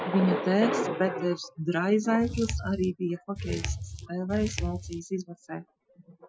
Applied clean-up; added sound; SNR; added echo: classical method Wiener filter.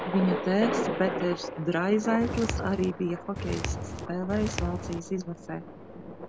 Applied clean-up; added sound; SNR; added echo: none; Walk, footsteps + Thunder; 4 dB; none.